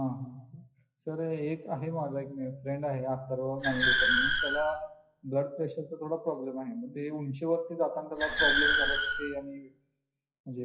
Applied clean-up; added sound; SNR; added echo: classical method WPE with log-MMSE.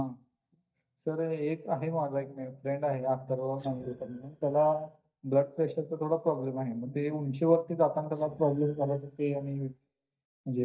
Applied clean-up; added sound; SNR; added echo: neural mask model DeepFilterNet 3.